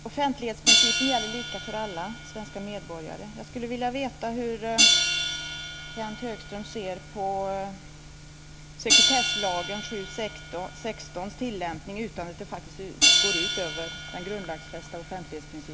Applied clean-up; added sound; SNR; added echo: none; Hi-hat; -5 dB; none.